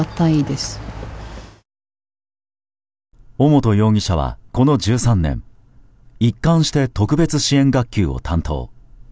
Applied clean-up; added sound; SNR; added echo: none; none; none; none.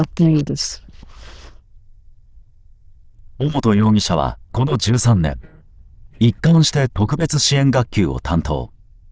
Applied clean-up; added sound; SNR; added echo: neural diffusion model UNIVERSE++.